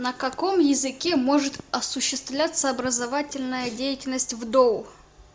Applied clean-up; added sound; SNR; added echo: none; none; none; none.